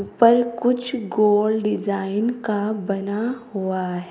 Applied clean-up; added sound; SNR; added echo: none; none; none; none.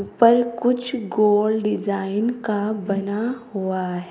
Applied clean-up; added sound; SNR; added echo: none; Whoosh, swoosh, swish; 18 dB; none.